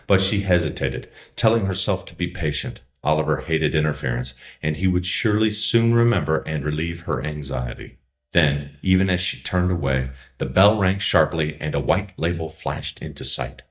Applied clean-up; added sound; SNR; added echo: neural mask model DeepFilterNet 3.